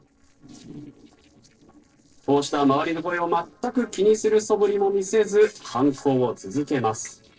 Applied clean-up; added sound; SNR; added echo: neural separator model SepFormer DNS4.